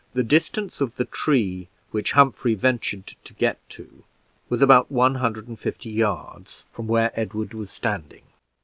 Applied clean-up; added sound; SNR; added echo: none; none; none; none.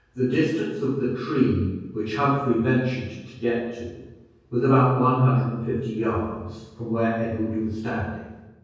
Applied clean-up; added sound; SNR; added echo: none; none; none; reverberation time 1.3 s.